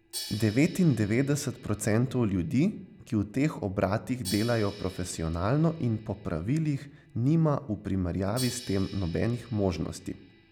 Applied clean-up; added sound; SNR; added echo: none; Crash cymbal; 19 dB; none.